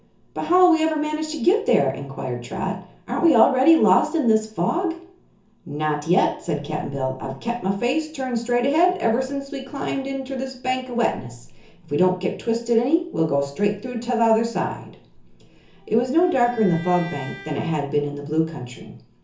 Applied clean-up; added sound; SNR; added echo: none; Bowed string instrument; 20 dB; reverberation time 0.6 s.